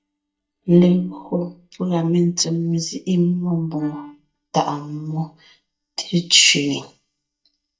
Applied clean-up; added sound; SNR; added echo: neural mask model DeepFilterNet 3.